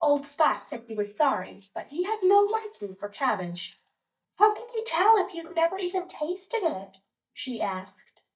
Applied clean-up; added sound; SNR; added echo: neural mask model DeepFilterNet 3.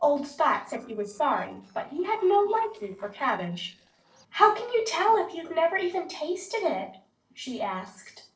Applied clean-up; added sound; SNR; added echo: neural separator model SepFormer DNS4.